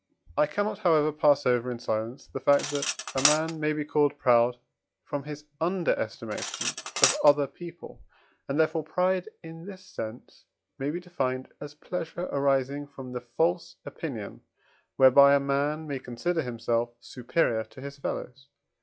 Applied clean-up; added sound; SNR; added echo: classical method log-MMSE.